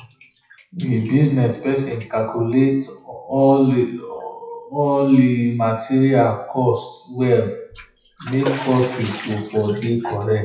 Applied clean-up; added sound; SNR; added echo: classical method WPE with log-MMSE.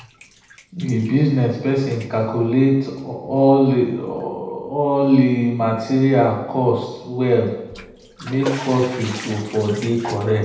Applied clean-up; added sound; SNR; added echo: none; Bathtub (filling or washing); 19 dB; reverberation time 0.9 s.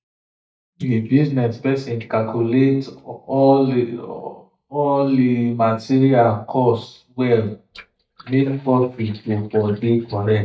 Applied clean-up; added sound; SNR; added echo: neural mask model DeepFilterNet 3.